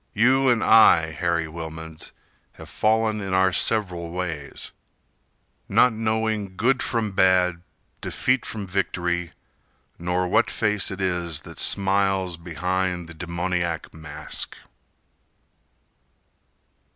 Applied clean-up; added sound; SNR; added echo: none; none; none; none.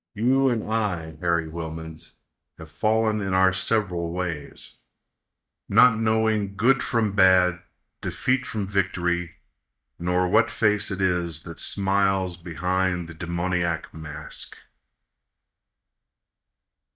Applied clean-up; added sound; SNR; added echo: neural mask model DeepFilterNet 3.